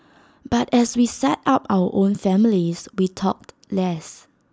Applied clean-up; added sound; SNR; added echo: none; none; none; none.